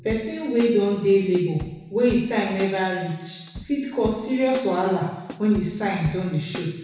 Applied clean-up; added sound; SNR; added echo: none; Drum / Drum kit; 16 dB; reverberation time 1.0 s.